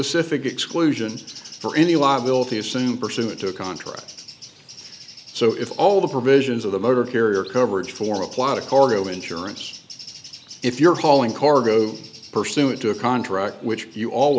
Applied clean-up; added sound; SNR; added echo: none; Bird; 20 dB; none.